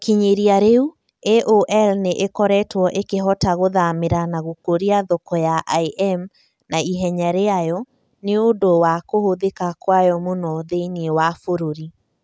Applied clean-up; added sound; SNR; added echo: none; none; none; none.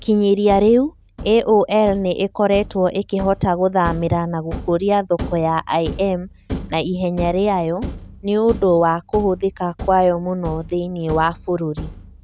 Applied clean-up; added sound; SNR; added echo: none; Thump, thud; 14 dB; none.